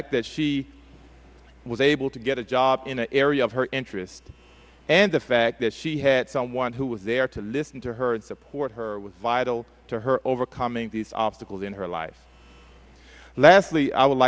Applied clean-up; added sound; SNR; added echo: none; none; none; none.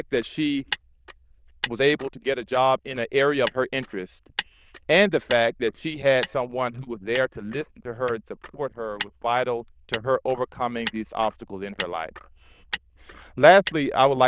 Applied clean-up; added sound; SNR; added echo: neural diffusion model UNIVERSE++.